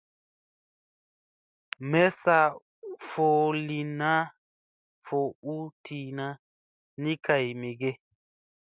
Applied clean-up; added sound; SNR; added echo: none; none; none; none.